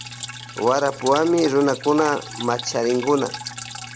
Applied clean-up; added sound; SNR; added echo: none; Drip; 13 dB; none.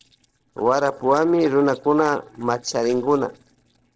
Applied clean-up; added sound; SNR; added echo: neural separator model SepFormer DNS4.